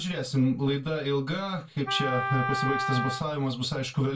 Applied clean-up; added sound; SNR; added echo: none; Wind instrument, woodwind instrument; 4 dB; reverberation time 0.2 s.